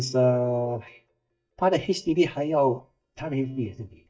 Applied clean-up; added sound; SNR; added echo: neural mask model DeepFilterNet 3.